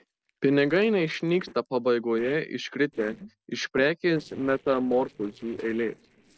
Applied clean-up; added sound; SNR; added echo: neural separator model SepFormer DNS4.